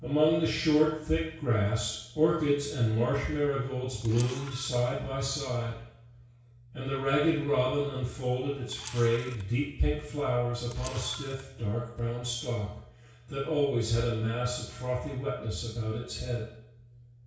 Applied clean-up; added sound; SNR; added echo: none; Camera; 18 dB; reverberation time 0.6 s.